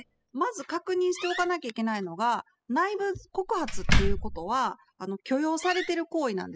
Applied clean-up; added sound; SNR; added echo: classical method spectral subtraction.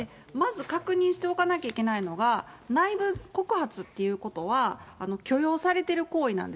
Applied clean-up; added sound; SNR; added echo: none; none; none; none.